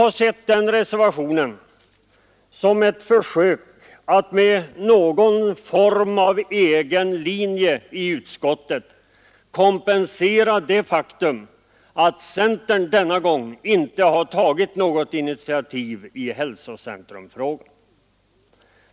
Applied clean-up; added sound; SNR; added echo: none; none; none; none.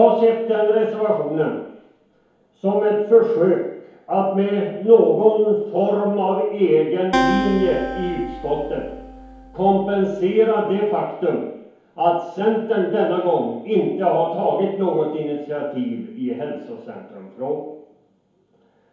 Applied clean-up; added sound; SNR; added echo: none; Acoustic guitar; 7 dB; reverberation time 1.0 s.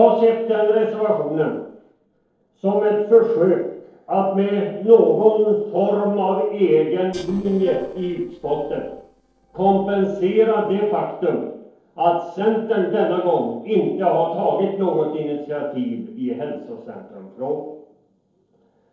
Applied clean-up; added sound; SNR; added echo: neural separator model SepFormer DNS4.